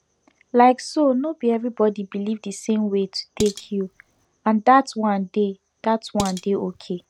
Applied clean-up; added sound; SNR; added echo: none; Dishes, pots, and pans; 13 dB; none.